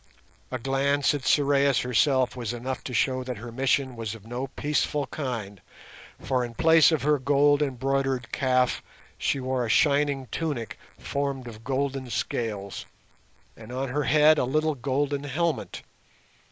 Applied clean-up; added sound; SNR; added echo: neural mask model Resemble Enhance denoiser.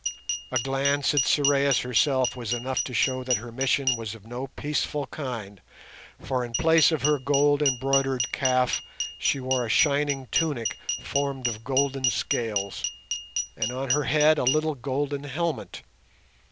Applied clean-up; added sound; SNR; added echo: none; Glass; 4 dB; none.